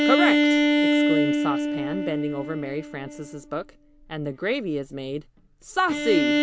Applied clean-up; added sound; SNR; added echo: none; Bowed string instrument; -4 dB; none.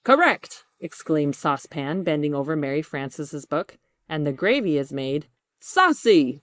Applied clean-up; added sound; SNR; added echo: neural mask model Resemble Enhance denoiser.